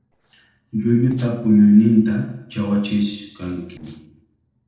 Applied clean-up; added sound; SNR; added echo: neural separator model SepFormer DNS4.